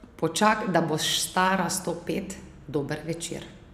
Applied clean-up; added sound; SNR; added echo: none; none; none; none.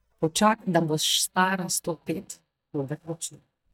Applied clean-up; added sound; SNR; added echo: neural mask model DeepFilterNet 3.